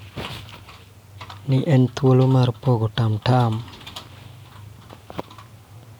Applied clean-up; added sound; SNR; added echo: none; none; none; none.